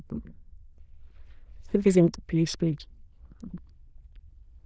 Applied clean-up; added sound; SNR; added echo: neural diffusion model UNIVERSE++.